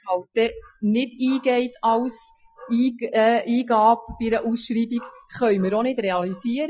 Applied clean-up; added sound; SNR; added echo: classical method Wiener filter.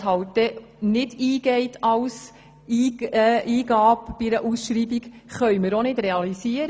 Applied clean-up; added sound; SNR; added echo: none; none; none; none.